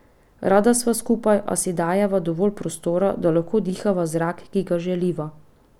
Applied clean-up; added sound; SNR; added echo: none; none; none; none.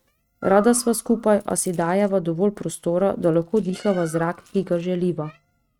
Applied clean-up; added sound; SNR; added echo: neural mask model RNNoise.